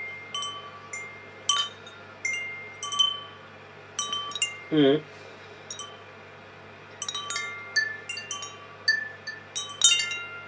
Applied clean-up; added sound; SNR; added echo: none; Wind chime; -3 dB; reverberation time 0.2 s.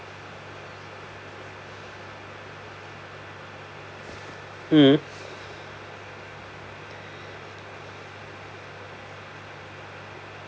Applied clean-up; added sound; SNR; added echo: none; none; none; none.